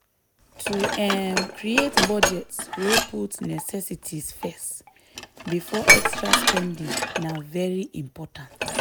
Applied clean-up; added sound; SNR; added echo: none; Dishes, pots, and pans; -3 dB; none.